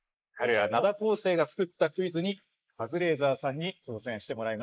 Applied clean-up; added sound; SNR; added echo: neural mask model Resemble Enhance denoiser.